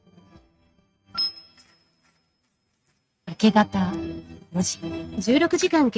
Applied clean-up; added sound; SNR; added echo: neural mask model RNNoise.